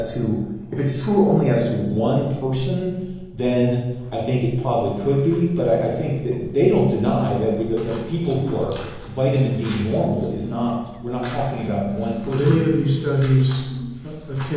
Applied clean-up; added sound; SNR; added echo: none; Bird; 20 dB; reverberation time 1.0 s.